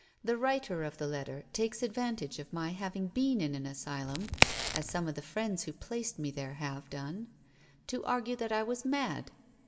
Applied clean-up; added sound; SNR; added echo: none; Crack; -4 dB; reverberation time 1.0 s.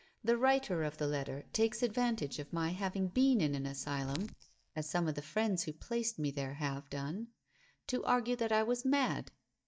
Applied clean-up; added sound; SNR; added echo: neural mask model DeepFilterNet 3.